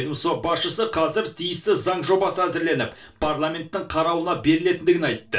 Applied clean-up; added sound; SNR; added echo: none; none; none; reverberation time 0.3 s.